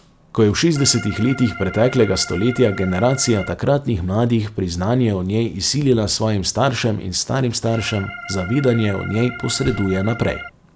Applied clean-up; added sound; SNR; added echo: none; Organ; 13 dB; none.